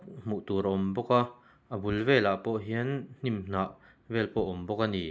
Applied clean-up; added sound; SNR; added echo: none; none; none; none.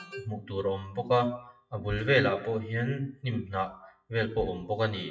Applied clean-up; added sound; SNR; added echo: classical method WPE with log-MMSE.